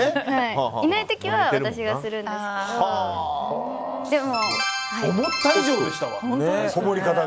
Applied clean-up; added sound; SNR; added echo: none; none; none; none.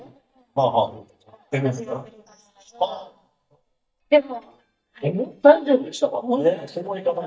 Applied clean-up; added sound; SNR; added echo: neural mask model DeepFilterNet 3.